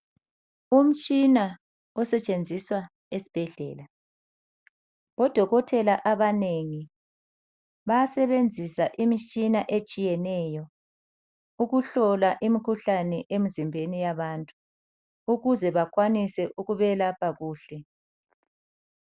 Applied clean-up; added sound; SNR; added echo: none; none; none; none.